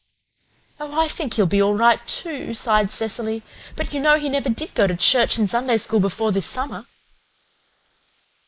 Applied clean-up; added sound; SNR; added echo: neural mask model Resemble Enhance denoiser.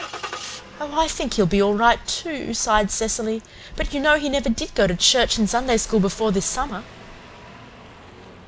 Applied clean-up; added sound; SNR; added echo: none; Engine starting; 18 dB; none.